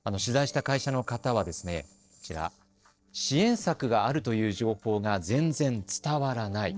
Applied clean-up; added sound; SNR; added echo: neural separator model SepFormer DNS4.